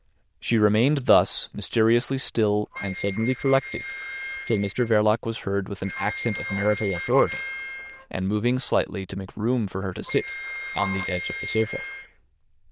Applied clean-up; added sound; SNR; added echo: neural diffusion model UNIVERSE++.